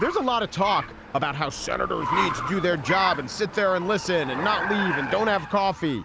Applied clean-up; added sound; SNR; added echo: none; Car; 6 dB; none.